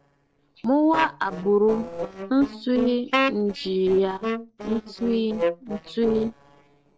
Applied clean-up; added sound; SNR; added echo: neural separator model SepFormer DNS4.